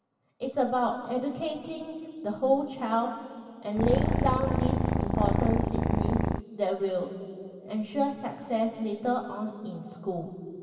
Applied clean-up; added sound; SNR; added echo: none; Purr; -4 dB; reverberation time 2.4 s.